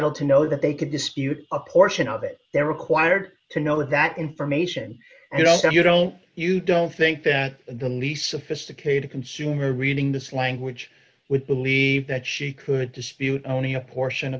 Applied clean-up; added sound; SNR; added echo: none; none; none; none.